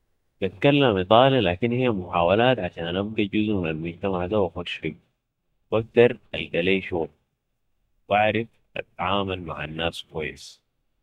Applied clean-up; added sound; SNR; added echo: neural mask model DeepFilterNet 3.